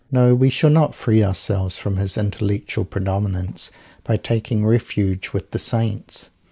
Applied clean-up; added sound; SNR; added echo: neural mask model Resemble Enhance denoiser.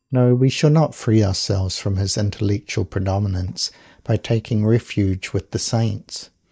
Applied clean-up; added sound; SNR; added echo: neural mask model DeepFilterNet 3.